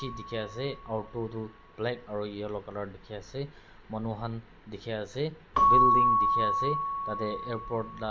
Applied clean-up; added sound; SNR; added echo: none; Keyboard (musical) / Bell; -5 dB; none.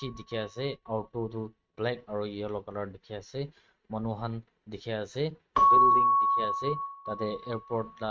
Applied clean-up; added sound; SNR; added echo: neural mask model RNNoise.